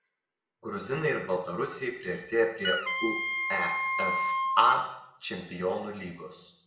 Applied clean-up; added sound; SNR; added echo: none; Wind instrument, woodwind instrument; -1 dB; reverberation time 0.7 s.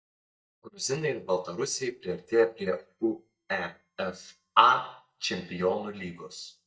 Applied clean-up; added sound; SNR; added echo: neural mask model DeepFilterNet 3.